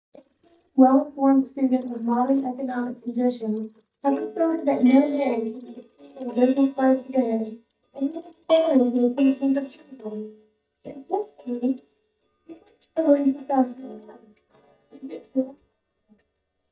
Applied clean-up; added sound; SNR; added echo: neural mask model DeepFilterNet 3.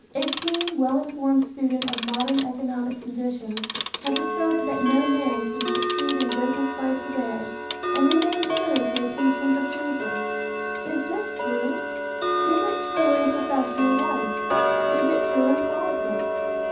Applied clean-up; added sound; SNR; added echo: none; Tick-tock; 1 dB; reverberation time 0.7 s.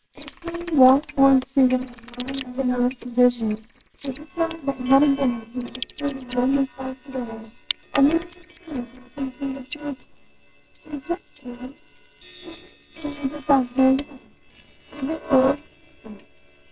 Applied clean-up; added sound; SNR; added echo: neural separator model SepFormer WHAMR!.